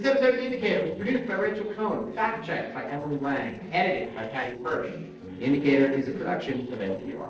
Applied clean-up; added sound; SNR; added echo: neural separator model SepFormer DNS4.